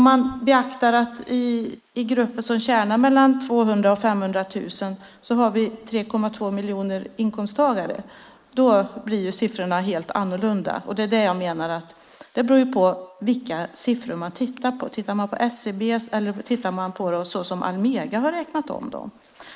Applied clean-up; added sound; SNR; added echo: neural mask model Resemble Enhance denoiser.